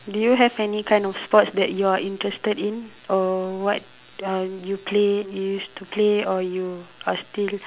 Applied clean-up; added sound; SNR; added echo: none; none; none; none.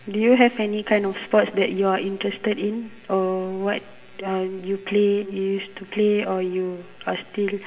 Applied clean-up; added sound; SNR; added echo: none; none; none; reverberation time 1.6 s.